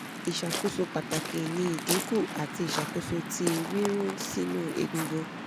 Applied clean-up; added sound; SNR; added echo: none; Waves, surf; 4 dB; none.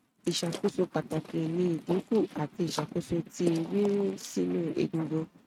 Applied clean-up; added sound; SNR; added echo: neural mask model RNNoise.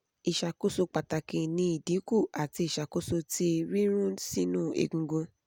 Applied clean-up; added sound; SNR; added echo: none; none; none; none.